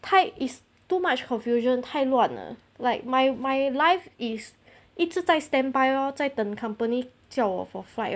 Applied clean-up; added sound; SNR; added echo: none; none; none; none.